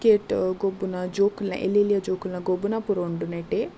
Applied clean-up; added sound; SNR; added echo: none; none; none; none.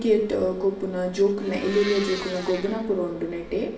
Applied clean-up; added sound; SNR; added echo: none; Domestic sounds, home sounds; 12 dB; reverberation time 0.9 s.